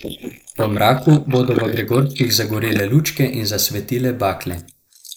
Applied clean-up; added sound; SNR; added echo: neural mask model Resemble Enhance denoiser.